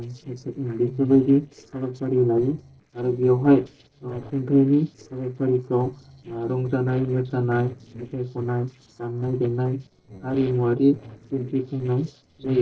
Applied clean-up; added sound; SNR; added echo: neural separator model SepFormer DNS4.